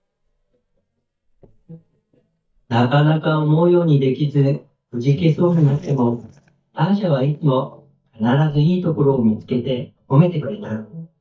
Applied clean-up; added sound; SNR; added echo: neural mask model DeepFilterNet 3.